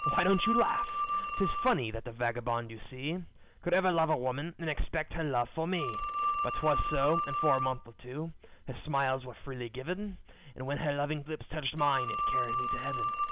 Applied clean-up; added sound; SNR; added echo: none; Telephone; 3 dB; none.